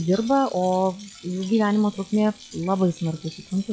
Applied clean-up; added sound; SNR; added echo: classical method log-MMSE.